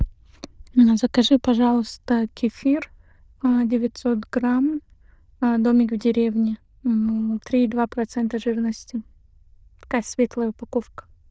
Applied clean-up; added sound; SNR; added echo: neural diffusion model UNIVERSE++.